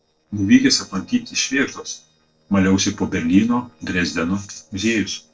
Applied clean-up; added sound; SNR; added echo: neural separator model SepFormer DNS4.